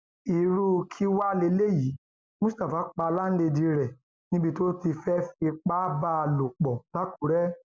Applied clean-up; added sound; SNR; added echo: none; none; none; none.